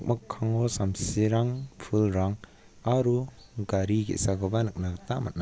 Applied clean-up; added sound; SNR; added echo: none; none; none; none.